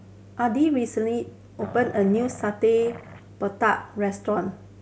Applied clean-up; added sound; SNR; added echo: none; Growling; 15 dB; none.